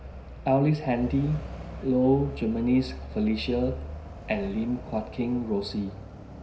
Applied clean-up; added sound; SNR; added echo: none; Alarm / Truck; 11 dB; reverberation time 0.5 s.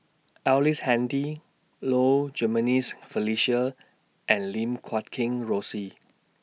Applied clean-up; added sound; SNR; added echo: none; none; none; none.